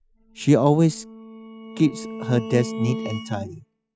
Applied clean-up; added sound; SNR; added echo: classical method spectral subtraction.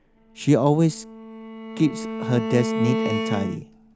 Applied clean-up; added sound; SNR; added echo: none; Bowed string instrument; 6 dB; none.